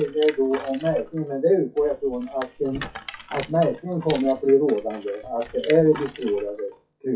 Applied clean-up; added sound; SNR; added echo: classical method WPE with log-MMSE.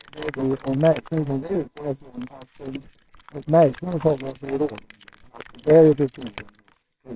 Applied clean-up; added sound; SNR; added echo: neural separator model SepFormer WHAMR!.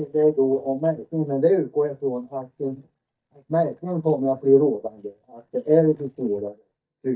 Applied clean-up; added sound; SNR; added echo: neural mask model DeepFilterNet 3.